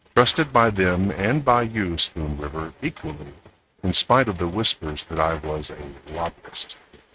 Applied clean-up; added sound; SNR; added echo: neural mask model RNNoise.